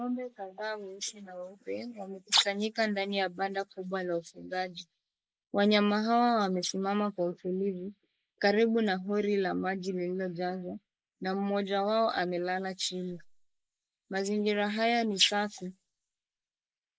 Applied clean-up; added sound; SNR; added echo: neural mask model Resemble Enhance denoiser.